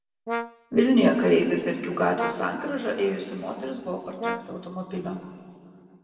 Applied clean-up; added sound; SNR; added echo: none; Brass instrument; 11 dB; reverberation time 2.3 s.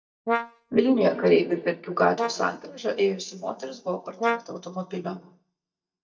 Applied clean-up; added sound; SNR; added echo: neural mask model DeepFilterNet 3.